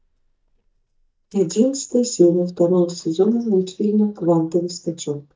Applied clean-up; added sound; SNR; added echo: neural mask model DeepFilterNet 3.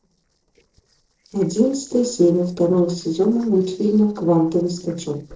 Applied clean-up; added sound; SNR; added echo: neural separator model SepFormer DNS4.